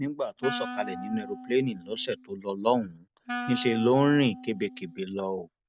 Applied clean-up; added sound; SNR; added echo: none; Wind instrument, woodwind instrument; 11 dB; none.